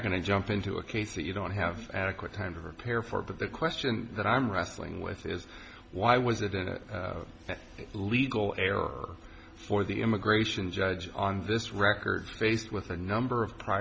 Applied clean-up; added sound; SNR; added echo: none; none; none; none.